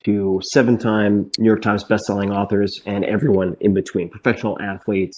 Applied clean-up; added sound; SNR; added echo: neural mask model DeepFilterNet 3.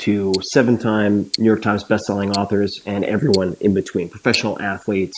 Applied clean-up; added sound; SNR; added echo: none; Tick-tock; 16 dB; none.